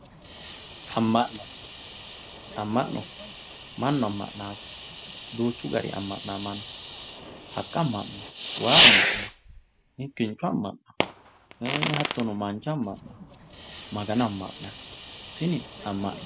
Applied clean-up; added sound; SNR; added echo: none; Fireworks; -2 dB; none.